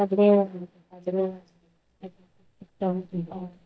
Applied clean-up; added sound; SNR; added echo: neural mask model DeepFilterNet 3.